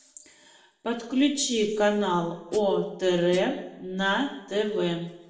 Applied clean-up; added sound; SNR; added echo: none; Hi-hat; 18 dB; reverberation time 0.8 s.